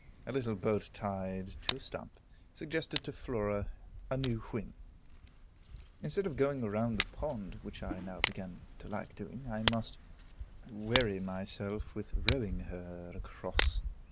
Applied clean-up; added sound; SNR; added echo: none; Tick; -1 dB; none.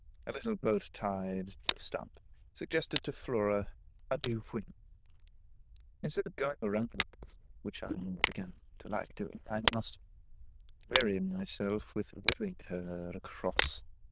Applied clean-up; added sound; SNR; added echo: neural diffusion model UNIVERSE++.